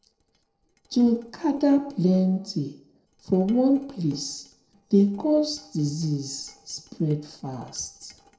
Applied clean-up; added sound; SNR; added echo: neural separator model SepFormer DNS4.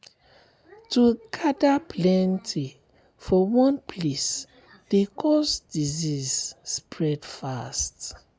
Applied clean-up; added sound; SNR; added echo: none; none; none; none.